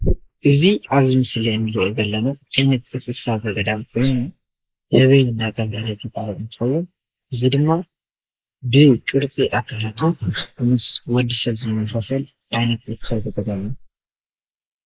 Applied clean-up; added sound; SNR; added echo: neural mask model Resemble Enhance denoiser.